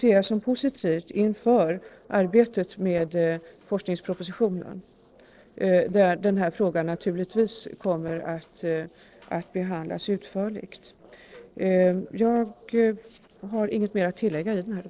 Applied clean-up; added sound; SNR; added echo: neural separator model SepFormer DNS4.